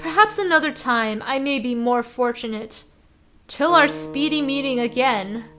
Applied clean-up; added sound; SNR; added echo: none; Acoustic guitar; 18 dB; none.